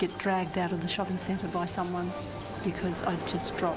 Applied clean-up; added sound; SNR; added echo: none; none; none; none.